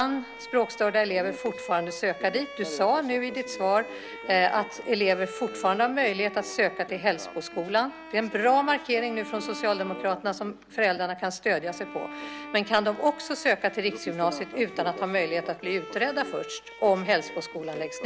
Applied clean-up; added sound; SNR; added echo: none; Bowed string instrument; 14 dB; none.